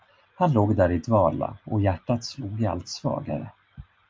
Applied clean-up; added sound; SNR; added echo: none; none; none; none.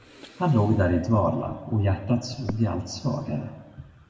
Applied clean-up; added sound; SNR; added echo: none; Breathing; 19 dB; reverberation time 1.0 s.